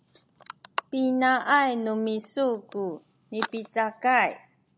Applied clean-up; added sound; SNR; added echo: none; none; none; none.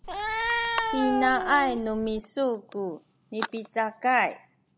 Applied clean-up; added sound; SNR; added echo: none; Cat; 2 dB; none.